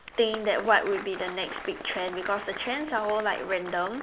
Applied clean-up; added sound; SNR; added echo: none; Applause; 12 dB; none.